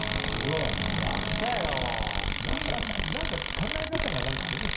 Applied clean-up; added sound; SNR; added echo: none; Tools; -2 dB; reverberation time 0.5 s.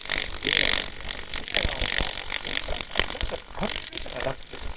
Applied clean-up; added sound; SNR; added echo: neural separator model SepFormer WHAMR!.